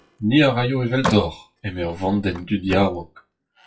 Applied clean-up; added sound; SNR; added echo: classical method WPE with log-MMSE.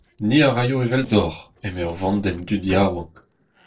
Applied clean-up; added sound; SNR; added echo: neural separator model SepFormer DNS4.